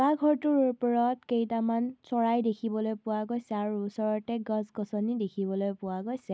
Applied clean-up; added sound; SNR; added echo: none; none; none; none.